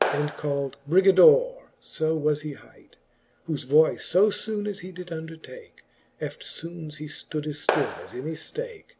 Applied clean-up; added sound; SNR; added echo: none; Clapping; 4 dB; none.